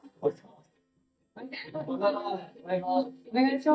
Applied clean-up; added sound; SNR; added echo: neural mask model DeepFilterNet 3.